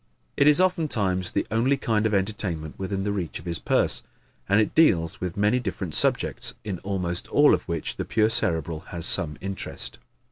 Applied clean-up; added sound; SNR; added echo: none; none; none; none.